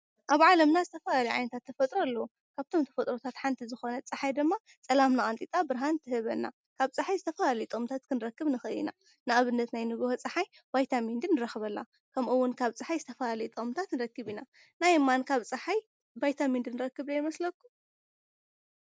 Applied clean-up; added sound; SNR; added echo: none; none; none; none.